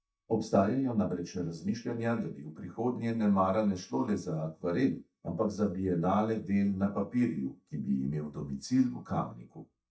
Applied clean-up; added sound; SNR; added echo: neural mask model DeepFilterNet 3.